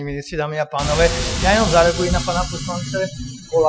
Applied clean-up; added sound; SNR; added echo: classical method Wiener filter.